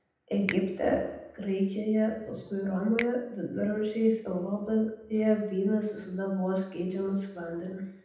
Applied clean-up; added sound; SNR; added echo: none; Finger snapping; 15 dB; reverberation time 0.8 s.